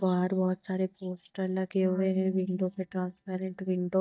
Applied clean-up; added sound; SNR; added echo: neural mask model DeepFilterNet 3.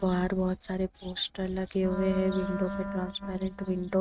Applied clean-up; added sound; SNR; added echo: neural mask model RNNoise.